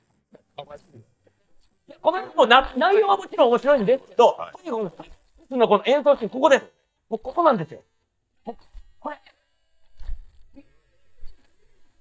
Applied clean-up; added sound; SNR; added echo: neural mask model DeepFilterNet 3.